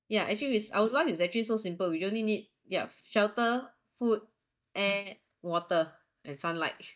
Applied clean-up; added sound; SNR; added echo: neural mask model DeepFilterNet 3.